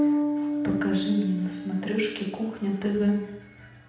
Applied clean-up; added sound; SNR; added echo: none; Bass guitar; 2 dB; reverberation time 0.8 s.